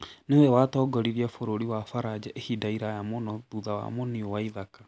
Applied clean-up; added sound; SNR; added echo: none; none; none; none.